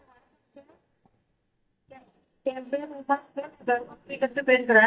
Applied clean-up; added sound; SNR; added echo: neural mask model DeepFilterNet 3.